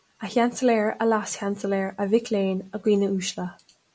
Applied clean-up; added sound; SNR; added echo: none; none; none; none.